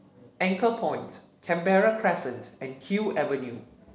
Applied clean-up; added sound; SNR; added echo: none; none; none; none.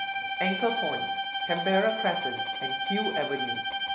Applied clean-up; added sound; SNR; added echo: none; Bowed string instrument; -1 dB; none.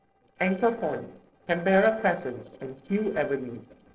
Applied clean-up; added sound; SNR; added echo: neural separator model SepFormer DNS4.